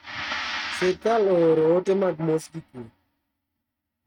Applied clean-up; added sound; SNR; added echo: neural mask model RNNoise.